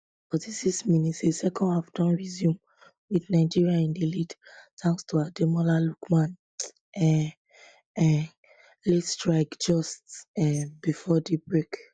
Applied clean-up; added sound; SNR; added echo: neural mask model DeepFilterNet 3.